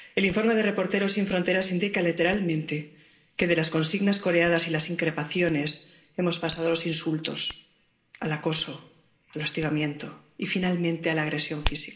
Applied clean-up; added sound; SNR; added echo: none; Hands; 16 dB; reverberation time 0.5 s.